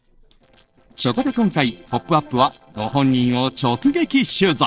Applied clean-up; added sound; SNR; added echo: neural separator model SepFormer DNS4.